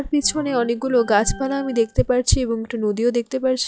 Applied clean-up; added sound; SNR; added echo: classical method log-MMSE.